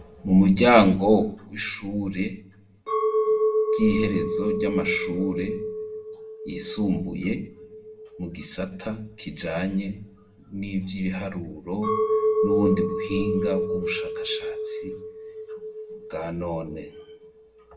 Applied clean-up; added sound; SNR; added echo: none; Chink, clink; 3 dB; reverberation time 0.5 s.